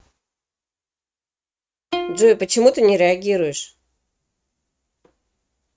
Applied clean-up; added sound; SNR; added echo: neural mask model RNNoise.